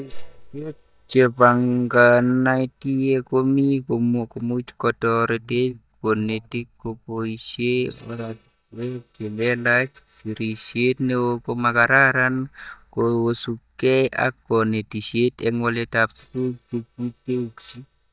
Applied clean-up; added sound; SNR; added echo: neural mask model DeepFilterNet 3.